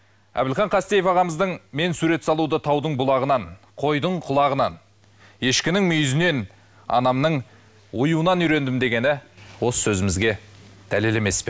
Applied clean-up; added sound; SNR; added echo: none; none; none; none.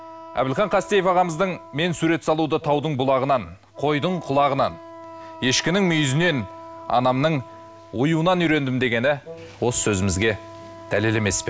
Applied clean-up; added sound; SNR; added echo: none; Wind instrument, woodwind instrument + Wind instrument, woodwind instrument; 19 dB; none.